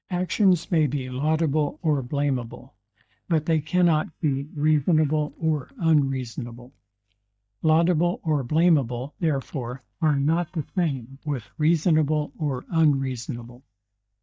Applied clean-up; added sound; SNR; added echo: neural mask model DeepFilterNet 3.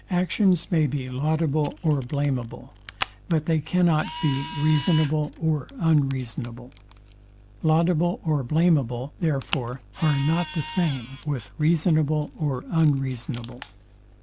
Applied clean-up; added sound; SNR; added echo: none; Camera; 12 dB; none.